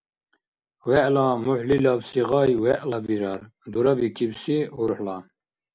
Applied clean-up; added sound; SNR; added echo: none; none; none; none.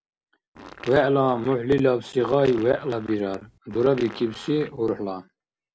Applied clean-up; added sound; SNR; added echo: none; Fart; 20 dB; none.